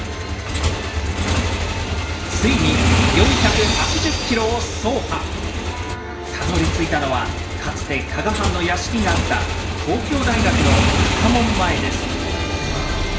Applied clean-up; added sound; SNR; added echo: none; Motorcycle / Engine; -1 dB; reverberation time 0.9 s.